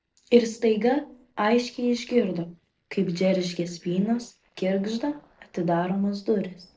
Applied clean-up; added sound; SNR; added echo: neural separator model SepFormer DNS4.